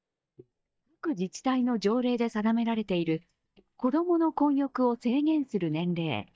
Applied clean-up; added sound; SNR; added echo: neural mask model DeepFilterNet 3.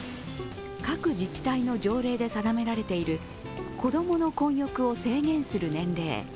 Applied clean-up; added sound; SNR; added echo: none; Bowed string instrument + Boiling; 19 dB; none.